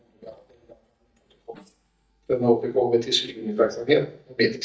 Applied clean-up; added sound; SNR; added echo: neural mask model DeepFilterNet 3.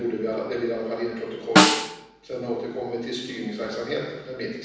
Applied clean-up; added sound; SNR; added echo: none; Snare drum; -5 dB; reverberation time 1.1 s.